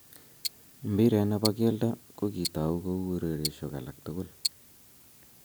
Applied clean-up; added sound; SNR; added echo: none; Tick-tock; 11 dB; none.